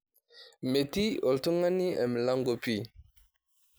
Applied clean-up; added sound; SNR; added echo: none; none; none; none.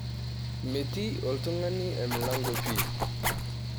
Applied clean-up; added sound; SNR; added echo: none; Zipper (clothing) + Mechanical fan; -3 dB; none.